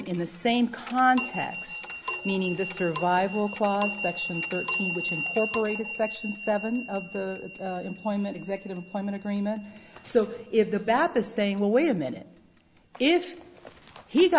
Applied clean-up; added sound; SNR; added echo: none; Clock; 2 dB; none.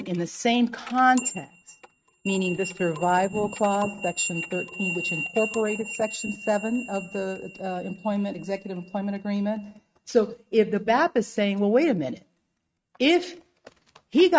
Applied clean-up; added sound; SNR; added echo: neural mask model RNNoise.